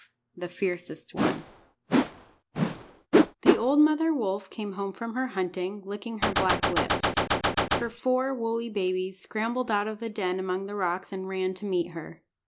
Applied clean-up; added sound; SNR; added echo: none; Whoosh, swoosh, swish + Gunshot, gunfire; -3 dB; none.